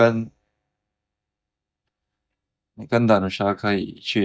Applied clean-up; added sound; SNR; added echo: neural mask model DeepFilterNet 3.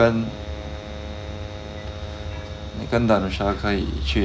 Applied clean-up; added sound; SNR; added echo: none; Wind instrument, woodwind instrument; 16 dB; none.